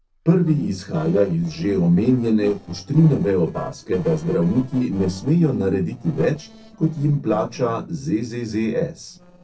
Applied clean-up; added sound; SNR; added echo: neural separator model SepFormer DNS4.